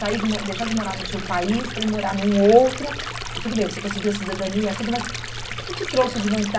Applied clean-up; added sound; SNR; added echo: none; Stream; 9 dB; reverberation time 0.4 s.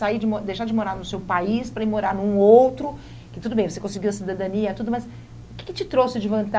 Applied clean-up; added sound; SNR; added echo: none; none; none; none.